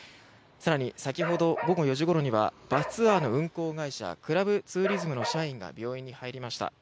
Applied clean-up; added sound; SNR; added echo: none; Bark; 8 dB; none.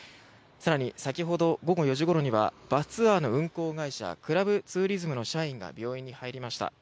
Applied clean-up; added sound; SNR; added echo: none; none; none; none.